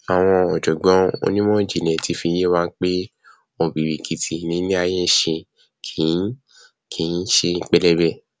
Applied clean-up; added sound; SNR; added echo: none; none; none; none.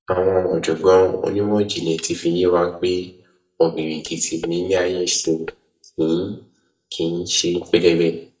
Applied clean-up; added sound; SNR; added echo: neural mask model DeepFilterNet 3.